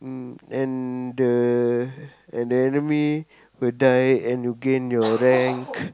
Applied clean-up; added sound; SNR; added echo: none; none; none; none.